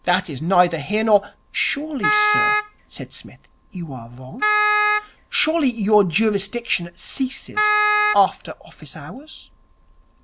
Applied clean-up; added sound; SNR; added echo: none; Wind instrument, woodwind instrument; -2 dB; none.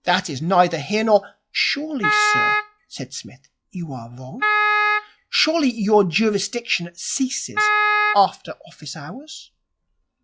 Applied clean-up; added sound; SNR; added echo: classical method log-MMSE.